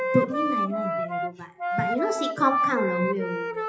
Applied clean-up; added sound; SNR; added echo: classical method WPE with log-MMSE.